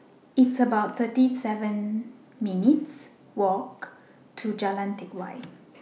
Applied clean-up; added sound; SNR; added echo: none; none; none; none.